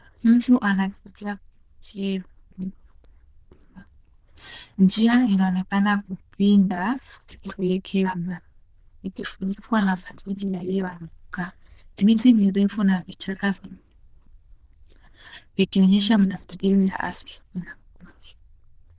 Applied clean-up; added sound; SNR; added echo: neural diffusion model UNIVERSE++.